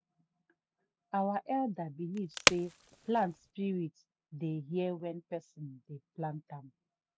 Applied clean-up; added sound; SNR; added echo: none; Wood; -4 dB; none.